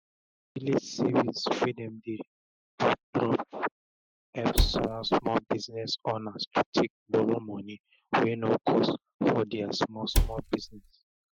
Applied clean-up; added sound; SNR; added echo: classical method Wiener filter.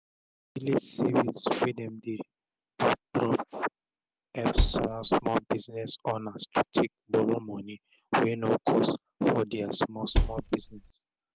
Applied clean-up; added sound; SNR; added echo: none; Cupboard open or close; -1 dB; none.